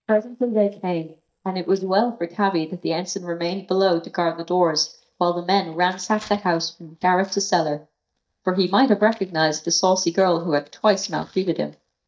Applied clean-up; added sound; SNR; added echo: neural mask model DeepFilterNet 3.